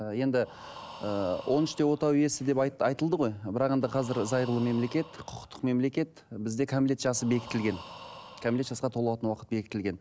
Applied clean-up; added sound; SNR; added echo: none; Breathing; 20 dB; none.